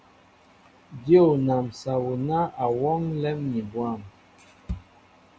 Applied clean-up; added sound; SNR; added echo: none; none; none; none.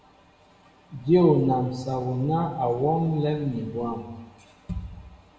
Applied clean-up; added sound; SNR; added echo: none; none; none; reverberation time 1.0 s.